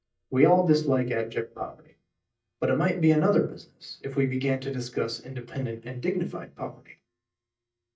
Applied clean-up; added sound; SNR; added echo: neural mask model DeepFilterNet 3.